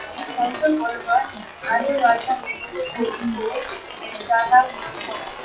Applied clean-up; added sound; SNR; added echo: classical method WPE with log-MMSE.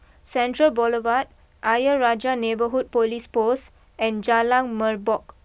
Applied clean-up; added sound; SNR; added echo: none; none; none; none.